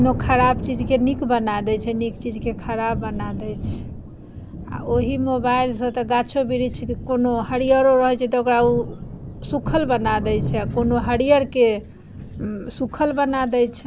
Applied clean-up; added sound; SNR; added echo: none; Thunder; 9 dB; none.